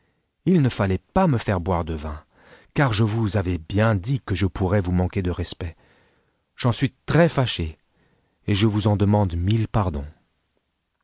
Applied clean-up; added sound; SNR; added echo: none; none; none; none.